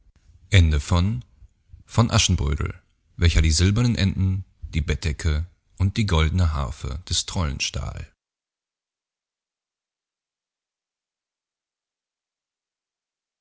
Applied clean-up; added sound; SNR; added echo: none; none; none; none.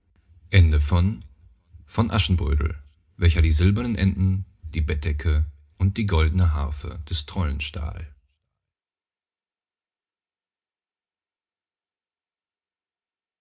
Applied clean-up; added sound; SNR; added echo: none; none; none; reverberation time 0.3 s.